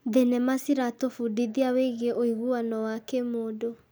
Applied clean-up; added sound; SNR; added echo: none; none; none; none.